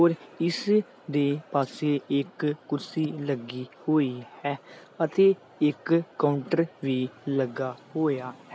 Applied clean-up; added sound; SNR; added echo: none; none; none; none.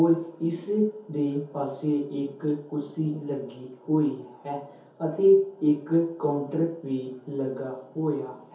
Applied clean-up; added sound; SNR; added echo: none; none; none; reverberation time 0.6 s.